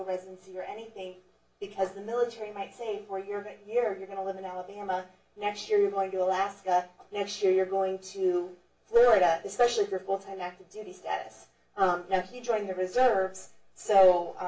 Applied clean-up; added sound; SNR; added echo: none; none; none; reverberation time 0.3 s.